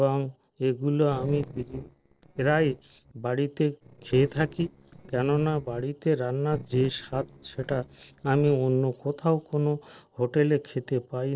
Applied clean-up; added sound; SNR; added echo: neural separator model SepFormer DNS4.